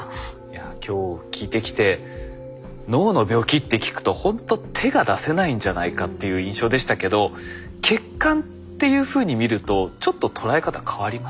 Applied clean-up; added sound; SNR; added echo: none; none; none; none.